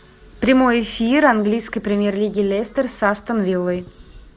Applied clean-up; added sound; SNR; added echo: none; none; none; none.